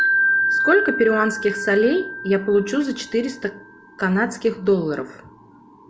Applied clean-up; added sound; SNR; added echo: none; Wind chime; 4 dB; none.